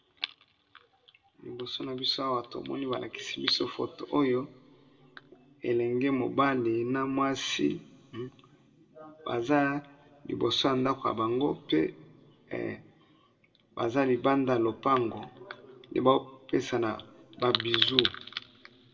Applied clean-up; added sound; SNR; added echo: none; none; none; reverberation time 2.2 s.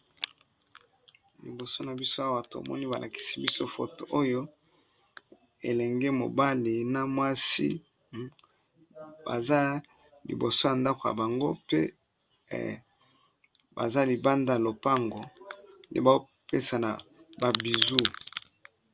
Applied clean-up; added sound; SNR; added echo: none; none; none; none.